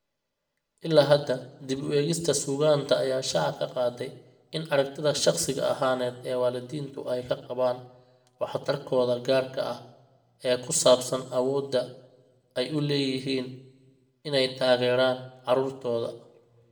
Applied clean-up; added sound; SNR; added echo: none; none; none; reverberation time 0.6 s.